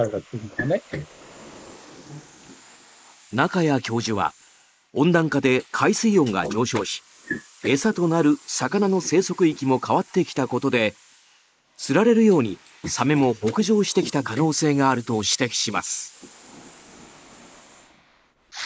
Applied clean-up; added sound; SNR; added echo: neural mask model Resemble Enhance denoiser.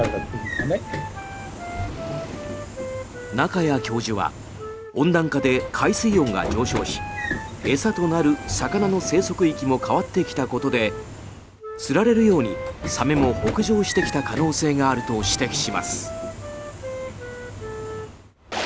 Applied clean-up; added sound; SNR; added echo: none; Sliding door / Train + Wind instrument, woodwind instrument; 7 dB; none.